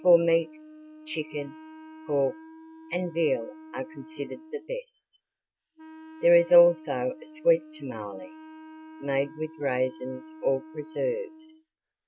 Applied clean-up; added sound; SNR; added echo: none; Wind instrument, woodwind instrument; 18 dB; none.